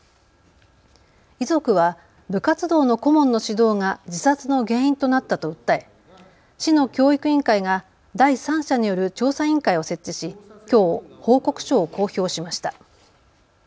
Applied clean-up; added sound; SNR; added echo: none; none; none; none.